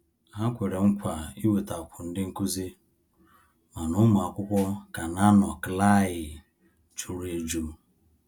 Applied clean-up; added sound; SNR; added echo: none; none; none; none.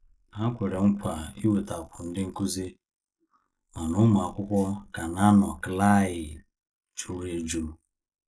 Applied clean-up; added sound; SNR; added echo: neural mask model Resemble Enhance denoiser.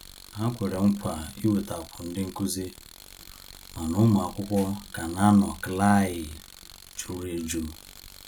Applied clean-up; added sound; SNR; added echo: none; Tools; 20 dB; none.